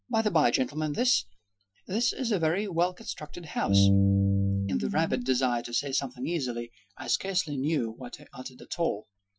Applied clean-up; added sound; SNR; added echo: classical method Wiener filter.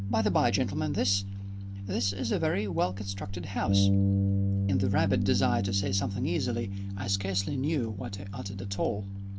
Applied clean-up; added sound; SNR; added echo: none; Bass guitar; 0 dB; none.